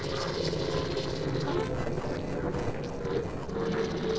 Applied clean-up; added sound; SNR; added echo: neural separator model SepFormer DNS4.